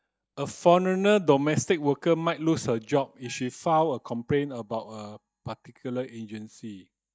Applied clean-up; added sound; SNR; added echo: neural mask model DeepFilterNet 3.